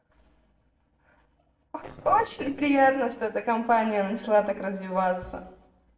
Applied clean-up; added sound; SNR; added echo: neural separator model SepFormer DNS4.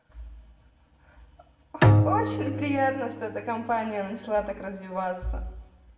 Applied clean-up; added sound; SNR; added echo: none; Bowed string instrument; -4 dB; reverberation time 1.1 s.